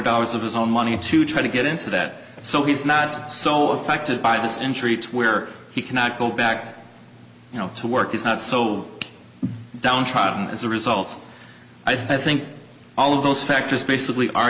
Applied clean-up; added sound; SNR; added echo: none; none; none; none.